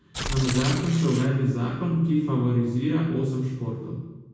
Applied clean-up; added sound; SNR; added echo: none; Tearing; 9 dB; reverberation time 1.1 s.